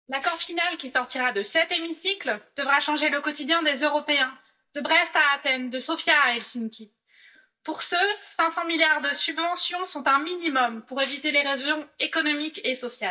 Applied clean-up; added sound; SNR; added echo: neural mask model DeepFilterNet 3.